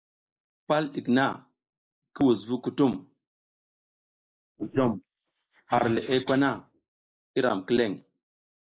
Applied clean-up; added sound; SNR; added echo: neural mask model Resemble Enhance denoiser.